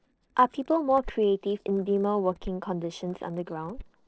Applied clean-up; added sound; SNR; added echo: neural separator model SepFormer DNS4.